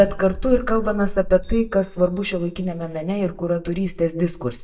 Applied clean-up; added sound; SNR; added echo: neural mask model DeepFilterNet 3.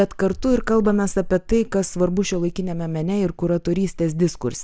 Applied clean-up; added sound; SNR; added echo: none; none; none; none.